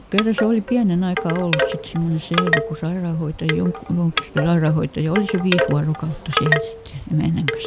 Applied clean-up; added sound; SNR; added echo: none; Wind chime / Wood; 5 dB; none.